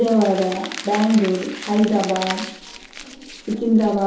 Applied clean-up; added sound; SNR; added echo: none; Crumpling, crinkling; 14 dB; reverberation time 2.8 s.